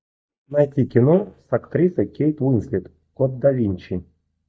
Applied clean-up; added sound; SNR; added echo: neural mask model DeepFilterNet 3.